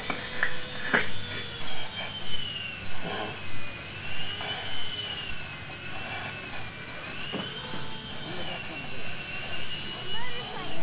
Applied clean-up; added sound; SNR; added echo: none; Sawing; 10 dB; reverberation time 0.3 s.